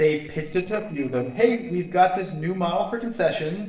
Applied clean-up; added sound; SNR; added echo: neural separator model SepFormer DNS4.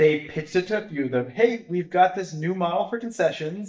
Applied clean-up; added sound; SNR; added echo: neural mask model DeepFilterNet 3.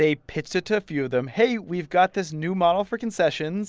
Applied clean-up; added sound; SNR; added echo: none; none; none; none.